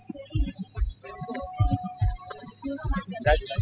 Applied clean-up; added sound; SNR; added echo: classical method spectral subtraction.